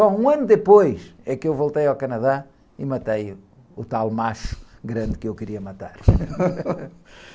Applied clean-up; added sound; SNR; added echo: none; none; none; none.